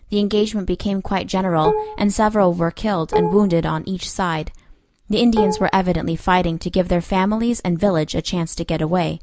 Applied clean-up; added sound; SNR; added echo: none; Dishes, pots, and pans; 6 dB; none.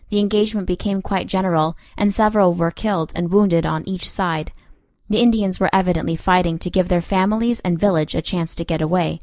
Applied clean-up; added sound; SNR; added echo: neural mask model Resemble Enhance denoiser.